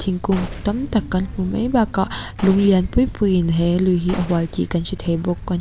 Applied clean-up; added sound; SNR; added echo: none; Gunshot, gunfire; 17 dB; none.